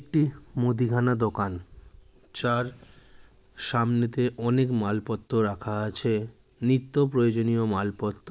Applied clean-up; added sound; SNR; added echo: none; none; none; none.